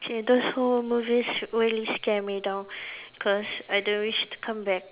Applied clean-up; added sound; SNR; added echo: none; none; none; none.